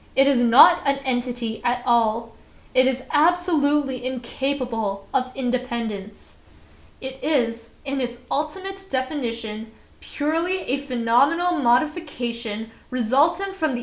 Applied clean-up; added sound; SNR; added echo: none; none; none; none.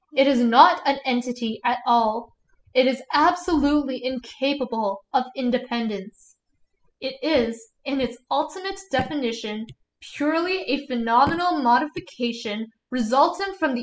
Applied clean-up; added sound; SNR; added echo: classical method spectral subtraction.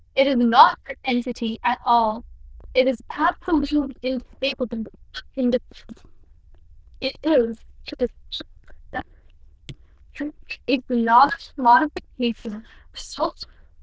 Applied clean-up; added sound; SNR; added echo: neural diffusion model UNIVERSE++.